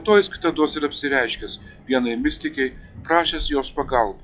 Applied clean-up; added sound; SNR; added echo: classical method log-MMSE.